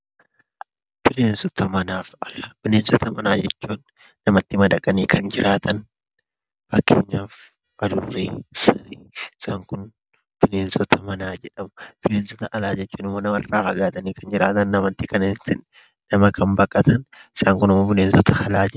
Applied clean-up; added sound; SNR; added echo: none; none; none; none.